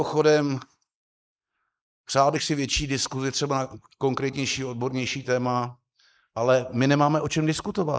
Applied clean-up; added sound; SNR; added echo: neural mask model Resemble Enhance denoiser.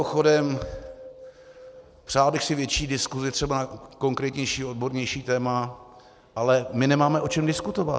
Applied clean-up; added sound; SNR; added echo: none; Wind; 17 dB; none.